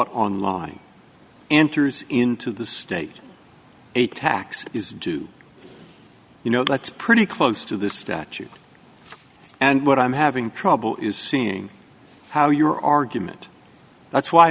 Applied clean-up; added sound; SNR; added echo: none; none; none; none.